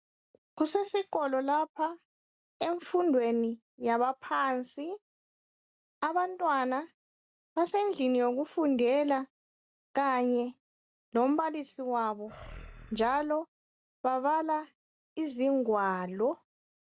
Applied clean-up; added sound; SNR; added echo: none; Animal; 17 dB; none.